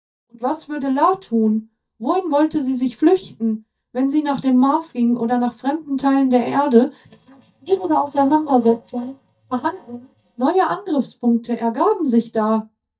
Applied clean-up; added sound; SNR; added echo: neural mask model DeepFilterNet 3.